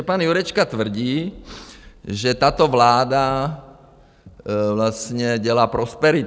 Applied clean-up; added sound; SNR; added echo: none; none; none; none.